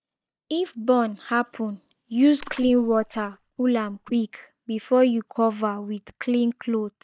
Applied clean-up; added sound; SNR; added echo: neural mask model DeepFilterNet 3.